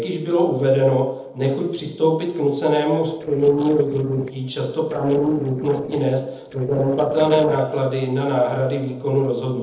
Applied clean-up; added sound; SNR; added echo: neural separator model SepFormer DNS4.